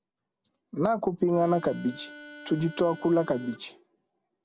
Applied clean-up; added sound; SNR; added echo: none; Harmonica; 17 dB; none.